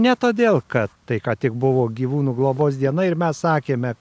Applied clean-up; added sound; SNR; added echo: none; none; none; none.